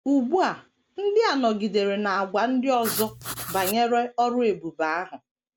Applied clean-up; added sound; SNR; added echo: none; Writing; 8 dB; none.